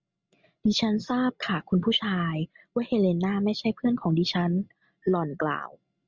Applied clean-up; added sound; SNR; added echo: none; none; none; none.